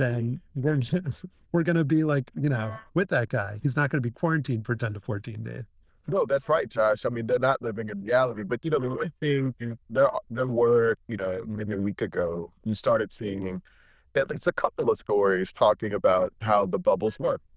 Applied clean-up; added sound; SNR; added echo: neural diffusion model UNIVERSE++.